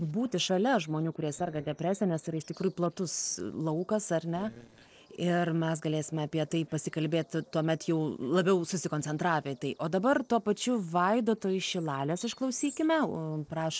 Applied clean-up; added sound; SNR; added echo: neural separator model SepFormer DNS4.